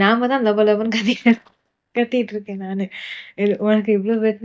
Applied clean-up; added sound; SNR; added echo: neural mask model DeepFilterNet 3.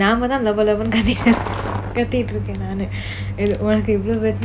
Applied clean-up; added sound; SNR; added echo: none; Truck; 7 dB; none.